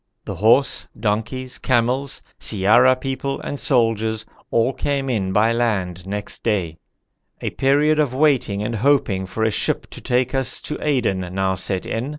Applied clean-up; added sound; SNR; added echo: none; none; none; none.